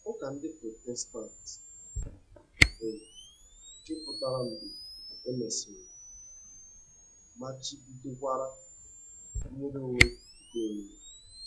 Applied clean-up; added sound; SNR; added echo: classical method log-MMSE.